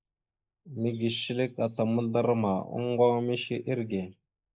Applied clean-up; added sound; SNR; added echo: neural mask model Resemble Enhance denoiser.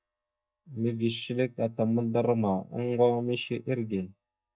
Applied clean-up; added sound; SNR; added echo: neural mask model DeepFilterNet 3.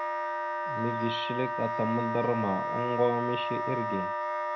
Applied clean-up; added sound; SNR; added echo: none; Wind instrument, woodwind instrument; 0 dB; none.